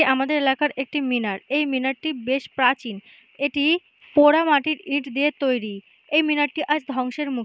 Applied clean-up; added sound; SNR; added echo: none; none; none; none.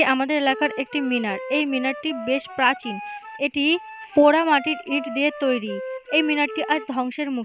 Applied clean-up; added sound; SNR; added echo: none; Wind instrument, woodwind instrument; 13 dB; none.